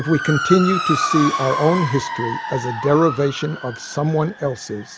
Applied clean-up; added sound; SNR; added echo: none; Motor vehicle (road) / Siren; 6 dB; none.